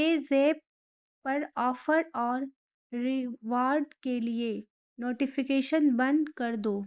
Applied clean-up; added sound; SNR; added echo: neural mask model Resemble Enhance denoiser.